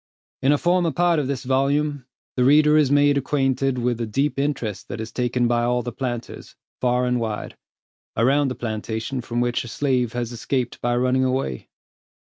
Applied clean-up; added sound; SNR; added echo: none; none; none; none.